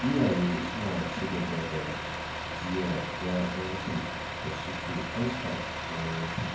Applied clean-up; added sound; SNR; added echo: none; Truck; 3 dB; reverberation time 0.9 s.